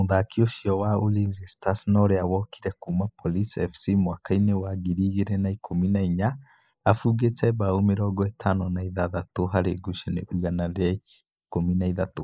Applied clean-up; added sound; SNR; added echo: neural mask model Resemble Enhance denoiser.